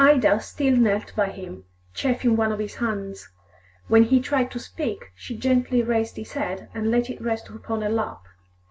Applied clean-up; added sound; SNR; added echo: none; none; none; none.